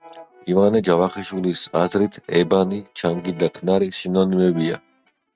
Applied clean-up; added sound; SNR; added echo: neural mask model RNNoise.